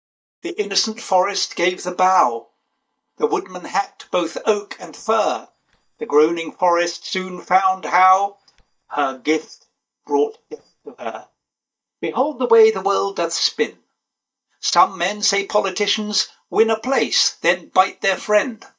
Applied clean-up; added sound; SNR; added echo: neural mask model DeepFilterNet 3.